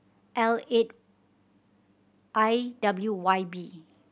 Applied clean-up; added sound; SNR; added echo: none; none; none; none.